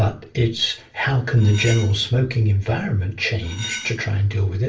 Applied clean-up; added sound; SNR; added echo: none; Cutlery, silverware; 13 dB; reverberation time 0.3 s.